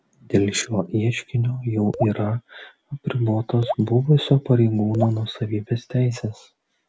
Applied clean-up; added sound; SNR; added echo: none; Raindrop / Drip; 9 dB; none.